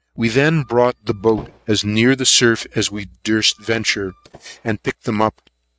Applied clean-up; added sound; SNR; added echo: neural mask model RNNoise.